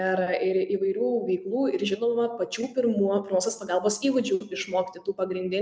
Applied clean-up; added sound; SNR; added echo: none; none; none; none.